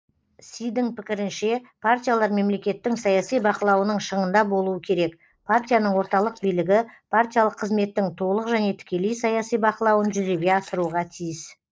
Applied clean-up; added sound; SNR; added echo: neural mask model Resemble Enhance denoiser.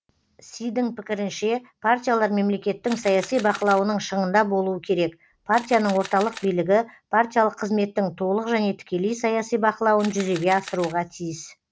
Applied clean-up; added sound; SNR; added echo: none; Camera; 18 dB; none.